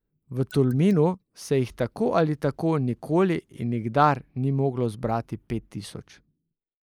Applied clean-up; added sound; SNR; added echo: neural mask model Resemble Enhance denoiser.